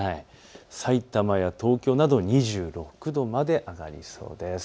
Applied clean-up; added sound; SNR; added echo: none; none; none; none.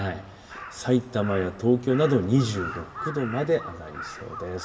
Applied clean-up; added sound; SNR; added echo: none; Crow; 13 dB; reverberation time 1.9 s.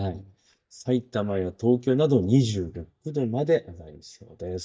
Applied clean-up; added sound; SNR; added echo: neural mask model DeepFilterNet 3.